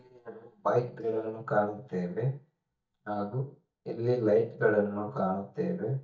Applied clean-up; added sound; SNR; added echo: neural mask model DeepFilterNet 3.